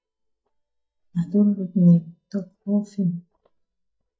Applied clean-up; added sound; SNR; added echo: neural mask model DeepFilterNet 3.